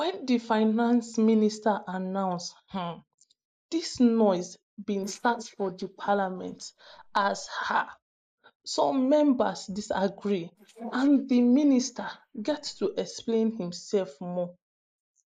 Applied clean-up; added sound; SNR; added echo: neural mask model Resemble Enhance denoiser.